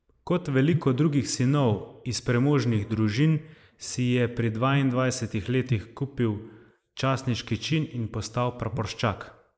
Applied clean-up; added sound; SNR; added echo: neural mask model Resemble Enhance denoiser.